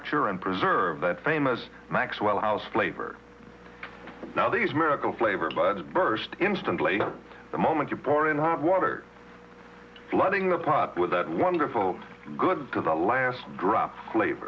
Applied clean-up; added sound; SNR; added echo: none; none; none; none.